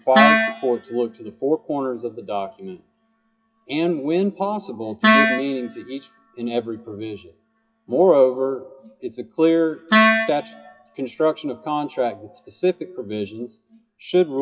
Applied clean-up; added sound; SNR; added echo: classical method WPE with log-MMSE.